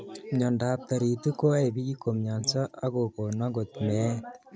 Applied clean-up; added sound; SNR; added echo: none; none; none; none.